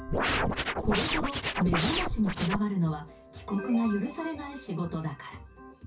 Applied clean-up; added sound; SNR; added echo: none; Scratching (performance technique); -1 dB; reverberation time 0.3 s.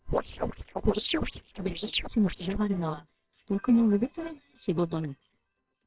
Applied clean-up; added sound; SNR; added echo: neural separator model SepFormer WHAMR!.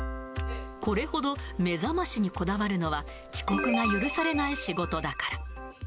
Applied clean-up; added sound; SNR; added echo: none; none; none; none.